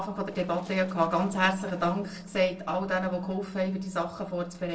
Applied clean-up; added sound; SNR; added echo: neural separator model SepFormer DNS4.